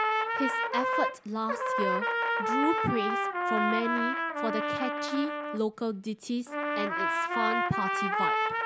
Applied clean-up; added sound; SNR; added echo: none; Trumpet; -4 dB; none.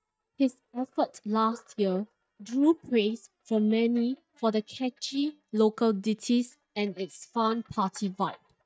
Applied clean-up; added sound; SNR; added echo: neural mask model DeepFilterNet 3.